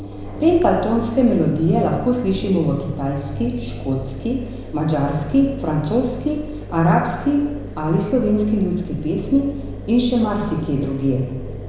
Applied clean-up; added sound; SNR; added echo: none; Engine; 10 dB; reverberation time 1.0 s.